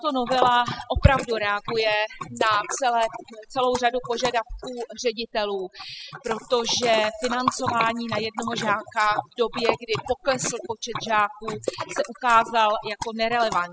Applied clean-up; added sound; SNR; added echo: classical method spectral subtraction.